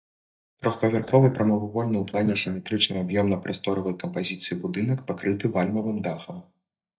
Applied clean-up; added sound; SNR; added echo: neural mask model DeepFilterNet 3.